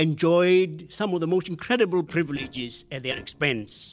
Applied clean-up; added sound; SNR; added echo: neural separator model SepFormer DNS4.